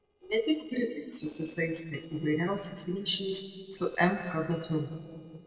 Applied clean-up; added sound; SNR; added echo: neural separator model SepFormer DNS4.